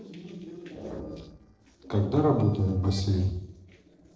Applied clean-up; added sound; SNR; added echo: neural separator model SepFormer DNS4.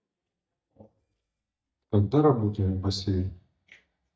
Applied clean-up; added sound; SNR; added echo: neural mask model DeepFilterNet 3.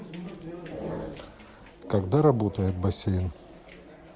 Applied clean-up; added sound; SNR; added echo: none; none; none; none.